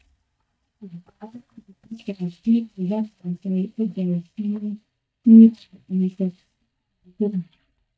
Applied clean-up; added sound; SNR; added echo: neural mask model DeepFilterNet 3.